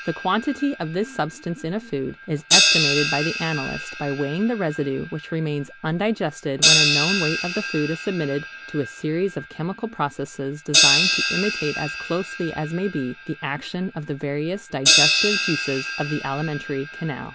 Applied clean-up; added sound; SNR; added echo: none; Crash cymbal; -1 dB; none.